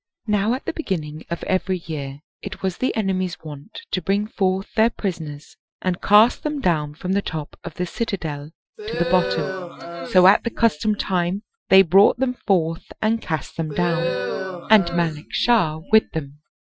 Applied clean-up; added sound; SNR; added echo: classical method Wiener filter.